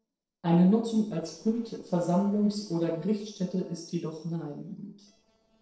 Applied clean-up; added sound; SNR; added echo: neural separator model SepFormer DNS4.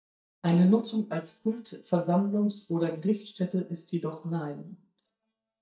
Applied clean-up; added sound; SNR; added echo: neural mask model DeepFilterNet 3.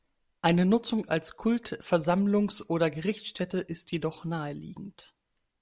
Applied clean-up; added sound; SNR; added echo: none; none; none; none.